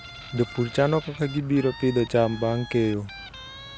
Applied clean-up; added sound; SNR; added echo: none; Guitar; 17 dB; none.